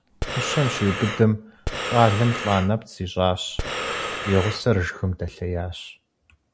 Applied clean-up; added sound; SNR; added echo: none; Breathing; 6 dB; none.